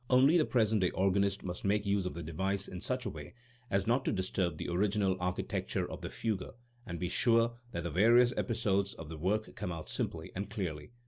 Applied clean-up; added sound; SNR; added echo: none; none; none; none.